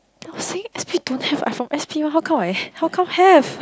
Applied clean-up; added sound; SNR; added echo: none; none; none; none.